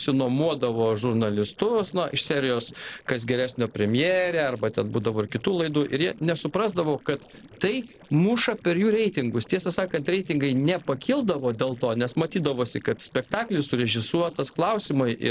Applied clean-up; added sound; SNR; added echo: neural separator model SepFormer DNS4.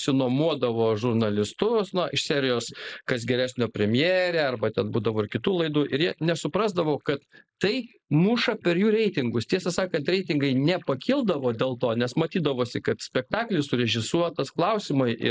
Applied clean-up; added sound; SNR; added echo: neural mask model Resemble Enhance denoiser.